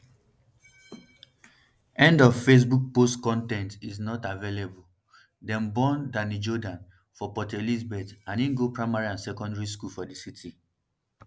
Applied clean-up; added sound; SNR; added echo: none; none; none; none.